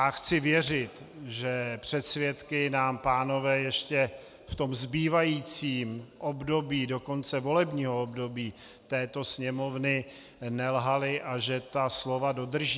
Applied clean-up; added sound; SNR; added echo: none; none; none; none.